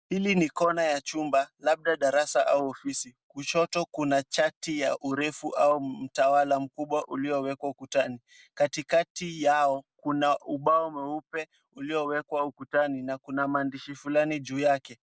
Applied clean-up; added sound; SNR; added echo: none; none; none; none.